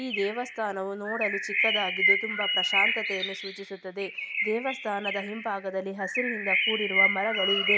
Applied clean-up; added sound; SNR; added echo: none; Bird; -3 dB; none.